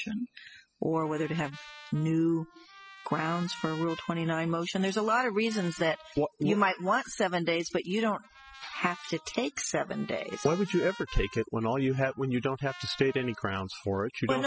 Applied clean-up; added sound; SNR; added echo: classical method spectral subtraction.